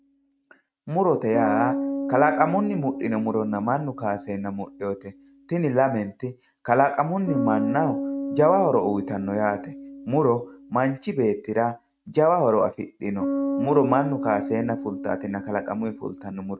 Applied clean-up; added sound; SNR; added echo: neural mask model RNNoise.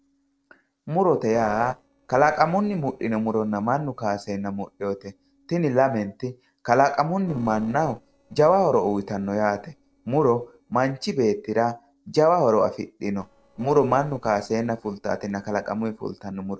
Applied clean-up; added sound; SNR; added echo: neural separator model SepFormer DNS4.